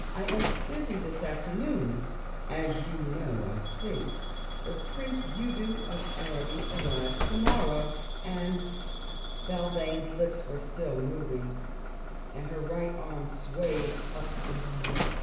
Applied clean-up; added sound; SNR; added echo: none; Bus / Alarm; -2 dB; reverberation time 0.8 s.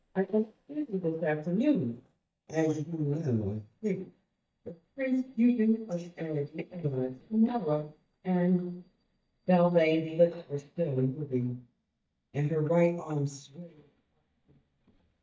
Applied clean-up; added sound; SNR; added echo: neural mask model DeepFilterNet 3.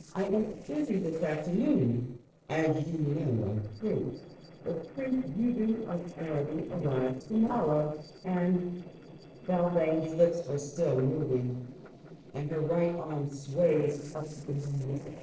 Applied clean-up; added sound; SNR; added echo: neural separator model SepFormer DNS4.